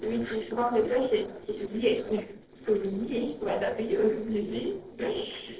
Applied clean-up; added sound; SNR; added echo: neural separator model SepFormer DNS4.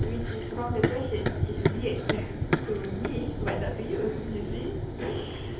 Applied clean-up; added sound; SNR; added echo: none; Run; -4 dB; reverberation time 2.2 s.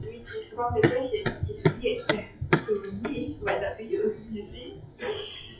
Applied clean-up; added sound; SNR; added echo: classical method WPE with log-MMSE.